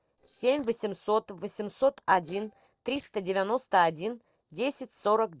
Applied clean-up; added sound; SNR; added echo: neural separator model SepFormer DNS4.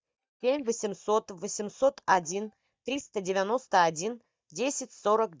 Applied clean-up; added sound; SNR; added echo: neural mask model DeepFilterNet 3.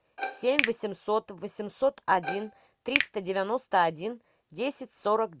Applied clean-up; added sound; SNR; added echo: none; Finger snapping + Bowed string instrument; 7 dB; none.